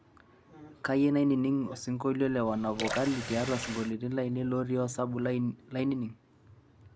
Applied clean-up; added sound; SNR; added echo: none; Water tap, faucet / Water; 9 dB; none.